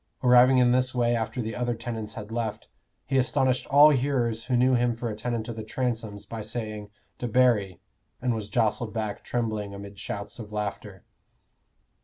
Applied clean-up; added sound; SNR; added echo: none; none; none; none.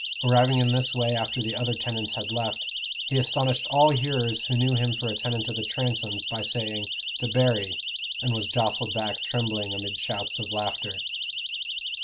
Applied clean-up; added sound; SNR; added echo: none; Siren; 4 dB; none.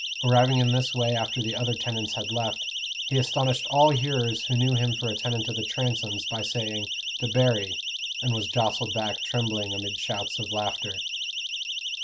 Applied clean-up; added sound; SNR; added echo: neural mask model RNNoise.